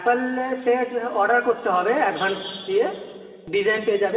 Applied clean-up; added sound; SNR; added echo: none; none; none; reverberation time 2.7 s.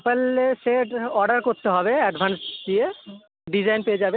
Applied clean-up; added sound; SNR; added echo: none; none; none; none.